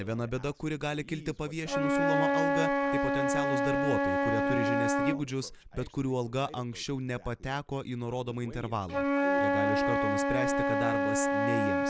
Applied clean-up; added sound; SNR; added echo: none; Wind instrument, woodwind instrument; -4 dB; none.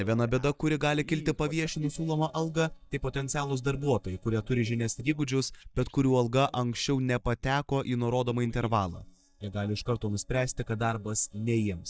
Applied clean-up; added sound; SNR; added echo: neural mask model DeepFilterNet 3.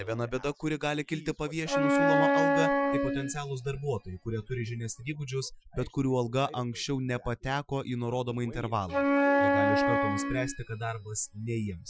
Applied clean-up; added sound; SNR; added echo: classical method Wiener filter.